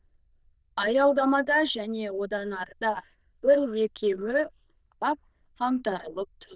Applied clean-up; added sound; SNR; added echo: neural diffusion model UNIVERSE++.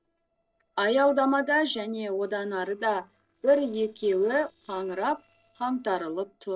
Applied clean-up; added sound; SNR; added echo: neural separator model SepFormer DNS4.